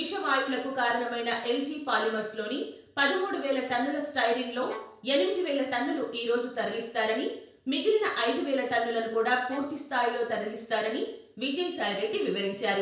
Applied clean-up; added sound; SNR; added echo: none; Bowed string instrument; 19 dB; reverberation time 0.5 s.